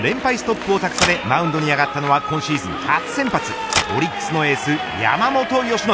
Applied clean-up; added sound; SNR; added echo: none; Typewriter; 11 dB; none.